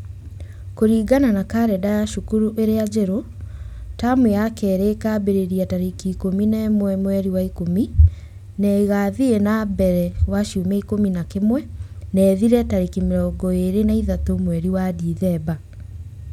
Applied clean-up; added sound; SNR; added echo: none; none; none; none.